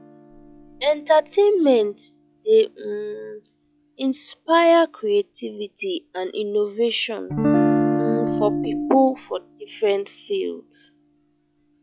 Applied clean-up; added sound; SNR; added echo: classical method log-MMSE.